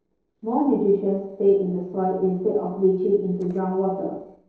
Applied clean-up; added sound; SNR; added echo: neural separator model SepFormer DNS4.